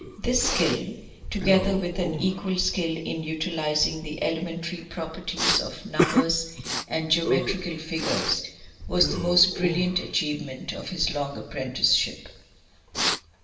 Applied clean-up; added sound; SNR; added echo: none; Respiratory sounds; 5 dB; reverberation time 0.9 s.